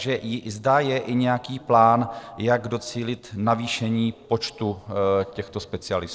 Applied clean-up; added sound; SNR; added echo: neural separator model SepFormer DNS4.